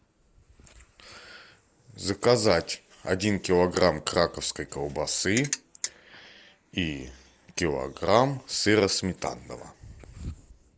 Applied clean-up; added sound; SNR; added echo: neural mask model Resemble Enhance denoiser.